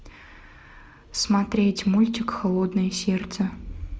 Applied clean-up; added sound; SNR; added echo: none; none; none; none.